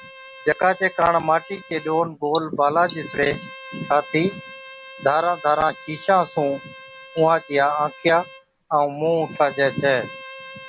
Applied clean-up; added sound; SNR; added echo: none; Bowed string instrument; 19 dB; none.